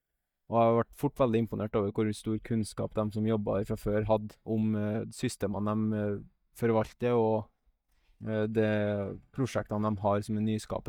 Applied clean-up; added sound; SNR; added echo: neural mask model DeepFilterNet 3.